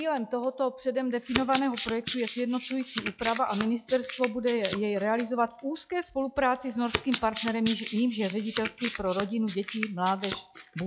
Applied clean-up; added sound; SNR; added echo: classical method log-MMSE.